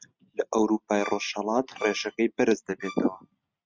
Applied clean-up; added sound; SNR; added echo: neural mask model RNNoise.